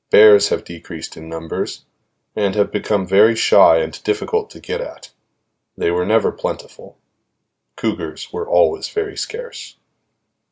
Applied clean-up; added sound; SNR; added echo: none; none; none; none.